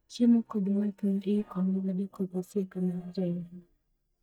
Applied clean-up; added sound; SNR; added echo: neural mask model DeepFilterNet 3.